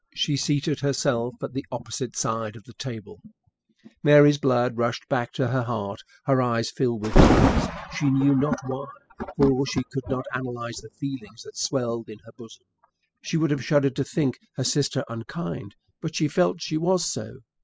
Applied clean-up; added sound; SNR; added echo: classical method spectral subtraction.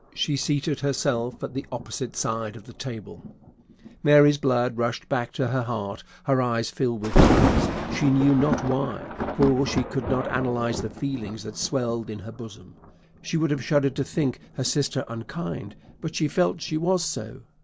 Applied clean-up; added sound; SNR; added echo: none; Thunder; 5 dB; none.